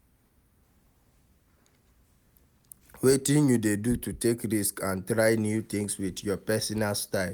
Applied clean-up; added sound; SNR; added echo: none; none; none; none.